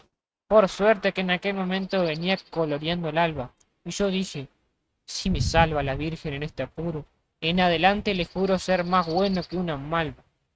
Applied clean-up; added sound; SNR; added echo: neural mask model RNNoise.